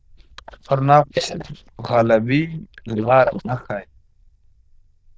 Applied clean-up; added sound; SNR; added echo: neural diffusion model UNIVERSE++.